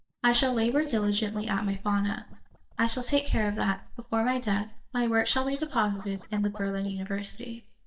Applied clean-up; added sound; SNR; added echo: neural mask model DeepFilterNet 3.